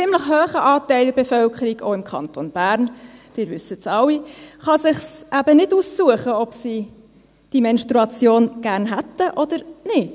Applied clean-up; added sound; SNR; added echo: none; none; none; none.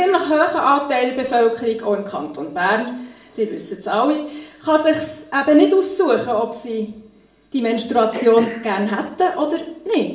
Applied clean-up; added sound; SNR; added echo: none; Cough; 18 dB; reverberation time 0.5 s.